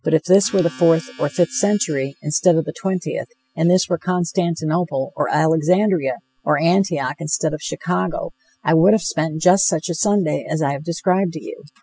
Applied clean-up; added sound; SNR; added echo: classical method spectral subtraction.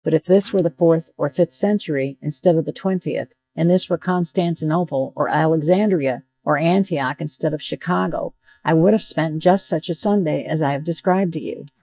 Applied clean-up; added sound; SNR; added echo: neural mask model DeepFilterNet 3.